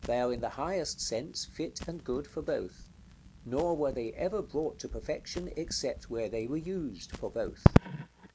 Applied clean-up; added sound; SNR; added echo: none; Crackle; 0 dB; none.